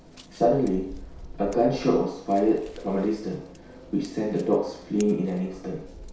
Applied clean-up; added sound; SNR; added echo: none; Scissors; 18 dB; reverberation time 0.6 s.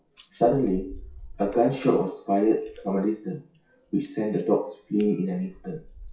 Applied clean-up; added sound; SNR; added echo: classical method WPE with log-MMSE.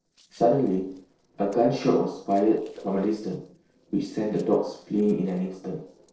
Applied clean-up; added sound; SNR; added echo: neural separator model SepFormer DNS4.